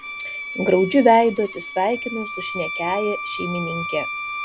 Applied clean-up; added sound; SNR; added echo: none; Bowed string instrument; 9 dB; none.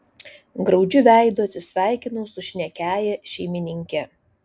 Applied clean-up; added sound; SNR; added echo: none; none; none; none.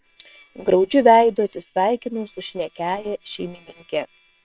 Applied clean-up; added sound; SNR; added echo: neural separator model SepFormer WHAM!.